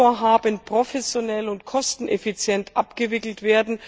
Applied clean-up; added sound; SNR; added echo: none; none; none; none.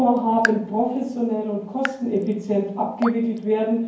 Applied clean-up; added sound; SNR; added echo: none; Raindrop / Drip; 12 dB; reverberation time 0.9 s.